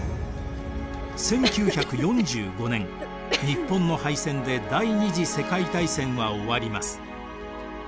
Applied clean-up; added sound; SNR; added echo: none; Cough; 7 dB; none.